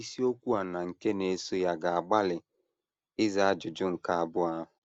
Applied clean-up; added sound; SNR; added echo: none; none; none; none.